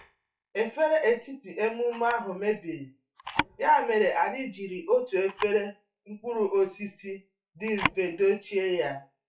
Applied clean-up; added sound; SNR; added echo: classical method WPE with log-MMSE.